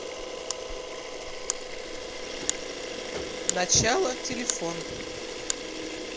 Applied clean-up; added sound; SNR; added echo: none; Camera; 1 dB; none.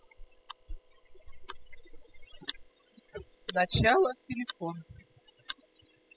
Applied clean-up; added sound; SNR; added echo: classical method spectral subtraction.